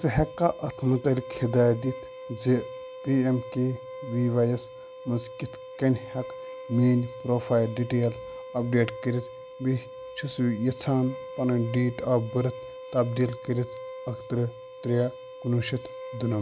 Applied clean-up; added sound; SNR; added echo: none; Bowed string instrument; 13 dB; none.